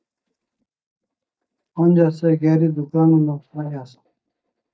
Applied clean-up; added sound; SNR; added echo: neural mask model DeepFilterNet 3.